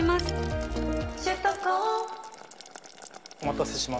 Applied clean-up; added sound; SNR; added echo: none; Boiling; 18 dB; none.